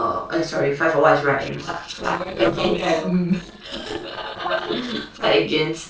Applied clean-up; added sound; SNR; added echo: neural separator model SepFormer DNS4.